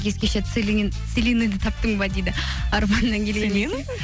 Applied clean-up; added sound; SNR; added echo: none; none; none; none.